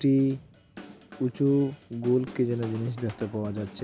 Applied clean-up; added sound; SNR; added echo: none; Drum / Drum kit; 18 dB; none.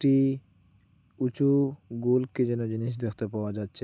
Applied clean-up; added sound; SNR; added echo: none; none; none; none.